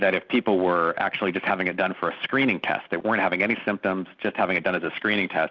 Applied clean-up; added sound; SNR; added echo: none; none; none; none.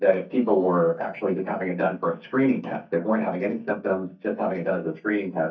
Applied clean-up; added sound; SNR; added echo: neural mask model DeepFilterNet 3.